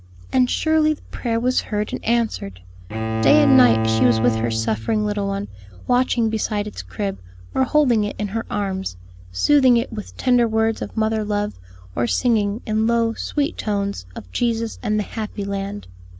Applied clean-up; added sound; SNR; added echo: none; Bowed string instrument; 2 dB; none.